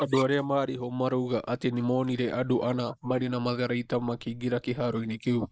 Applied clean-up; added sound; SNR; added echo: neural mask model Resemble Enhance denoiser.